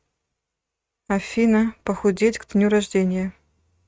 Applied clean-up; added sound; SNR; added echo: neural mask model RNNoise.